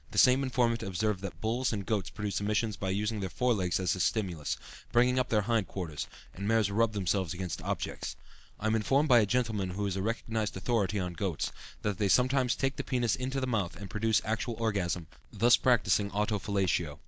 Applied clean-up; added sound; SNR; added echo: none; Crackle; 18 dB; none.